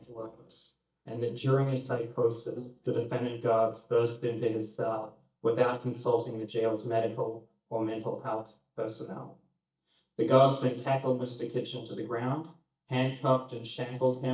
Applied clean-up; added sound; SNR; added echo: neural mask model DeepFilterNet 3.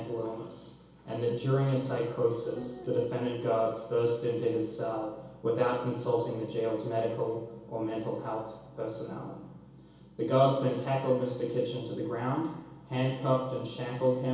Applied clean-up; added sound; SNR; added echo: none; Piano; 11 dB; reverberation time 2.2 s.